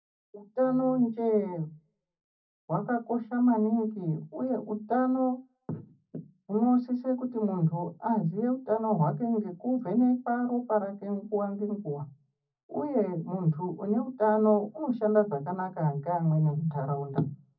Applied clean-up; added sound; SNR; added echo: none; none; none; reverberation time 0.4 s.